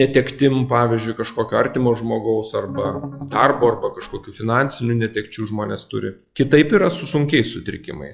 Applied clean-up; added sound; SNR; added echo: classical method log-MMSE.